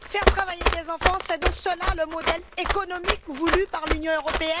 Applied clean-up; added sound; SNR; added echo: none; Run; -1 dB; none.